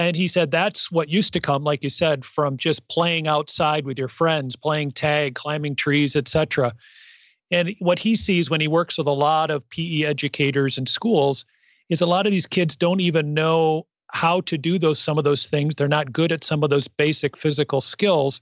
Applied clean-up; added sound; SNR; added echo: none; none; none; none.